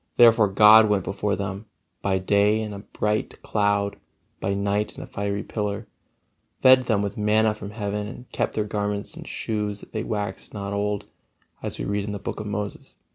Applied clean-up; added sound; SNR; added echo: none; none; none; none.